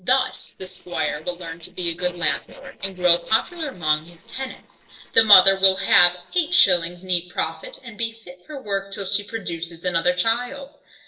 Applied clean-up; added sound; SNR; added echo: neural separator model SepFormer DNS4.